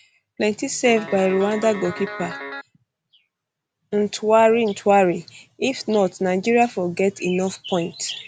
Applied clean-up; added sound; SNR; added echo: none; Guitar; 11 dB; none.